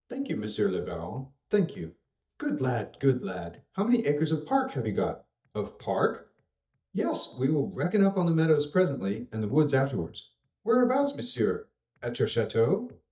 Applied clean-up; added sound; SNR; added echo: neural mask model DeepFilterNet 3.